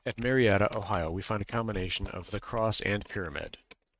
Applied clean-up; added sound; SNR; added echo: neural mask model RNNoise.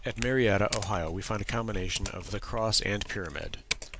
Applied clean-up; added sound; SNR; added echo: none; Hands + Typing; 8 dB; none.